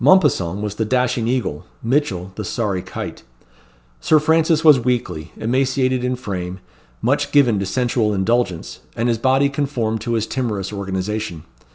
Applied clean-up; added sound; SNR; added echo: none; none; none; none.